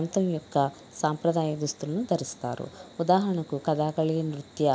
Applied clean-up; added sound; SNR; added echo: none; none; none; none.